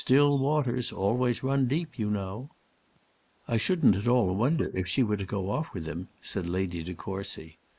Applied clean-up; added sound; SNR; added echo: neural mask model Resemble Enhance denoiser.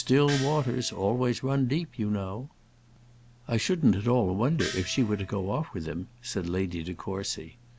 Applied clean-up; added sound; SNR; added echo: none; Gong; 12 dB; none.